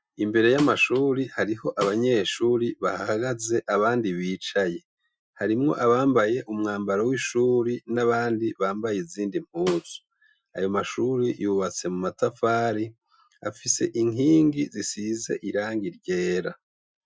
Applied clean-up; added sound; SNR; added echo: classical method Wiener filter.